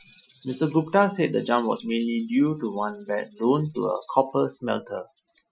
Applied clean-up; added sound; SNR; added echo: classical method Wiener filter.